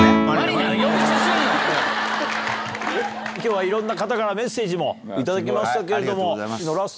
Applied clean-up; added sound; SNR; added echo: none; Guitar; 4 dB; none.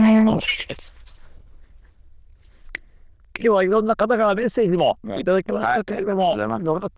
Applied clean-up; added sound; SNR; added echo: neural diffusion model UNIVERSE++.